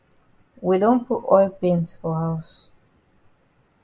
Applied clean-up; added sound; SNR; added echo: none; none; none; none.